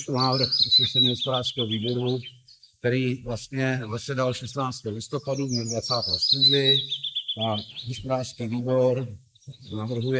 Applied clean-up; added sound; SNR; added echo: neural mask model Resemble Enhance denoiser.